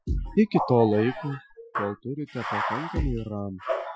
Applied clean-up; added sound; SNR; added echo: classical method Wiener filter.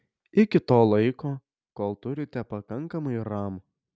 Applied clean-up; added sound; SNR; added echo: none; none; none; none.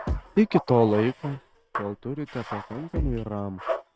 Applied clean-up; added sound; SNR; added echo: neural mask model RNNoise.